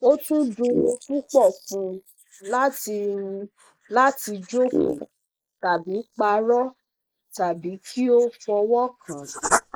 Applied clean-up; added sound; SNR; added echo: neural mask model Resemble Enhance denoiser.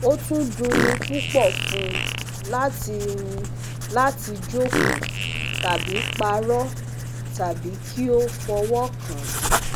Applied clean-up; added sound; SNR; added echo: none; Writing + Fart; 2 dB; none.